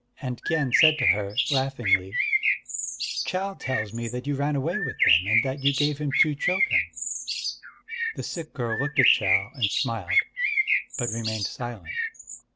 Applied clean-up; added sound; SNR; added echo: none; Bird; -4 dB; none.